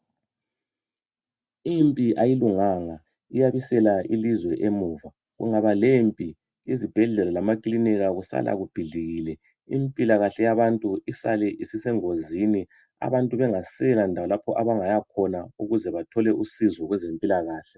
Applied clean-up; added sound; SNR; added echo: none; none; none; none.